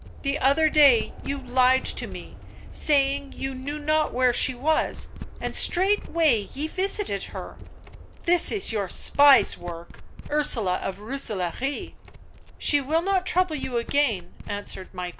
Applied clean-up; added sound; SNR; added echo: none; Domestic sounds, home sounds + Aircraft; 12 dB; none.